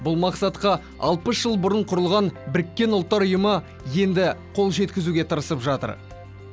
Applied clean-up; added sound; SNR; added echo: none; none; none; none.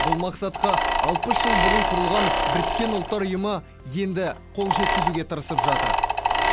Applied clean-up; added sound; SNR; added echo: none; Mechanisms; -4 dB; none.